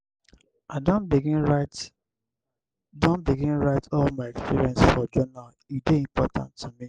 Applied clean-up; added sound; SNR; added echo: none; none; none; none.